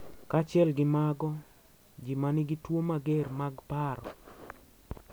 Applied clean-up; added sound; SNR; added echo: none; none; none; none.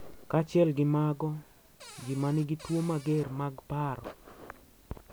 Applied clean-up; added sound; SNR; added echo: none; Cupboard open or close; 19 dB; none.